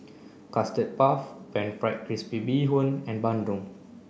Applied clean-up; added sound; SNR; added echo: none; none; none; none.